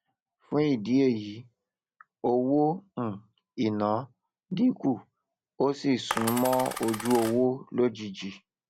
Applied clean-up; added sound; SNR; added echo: none; Coin (dropping); 7 dB; none.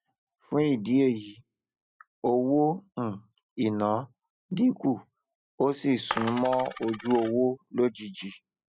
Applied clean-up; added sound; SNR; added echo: classical method spectral subtraction.